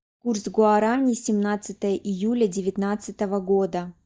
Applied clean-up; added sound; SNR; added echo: neural mask model DeepFilterNet 3.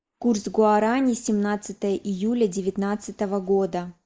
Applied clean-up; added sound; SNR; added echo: neural mask model Resemble Enhance denoiser.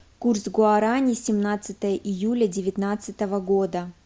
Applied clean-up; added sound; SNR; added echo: none; none; none; none.